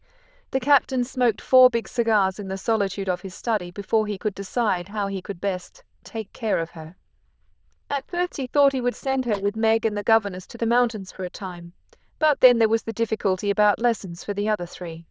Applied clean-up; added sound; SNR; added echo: neural diffusion model UNIVERSE++.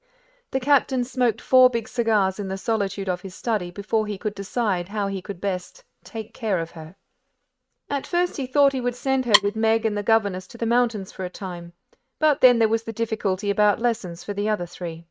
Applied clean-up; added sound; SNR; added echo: neural mask model RNNoise.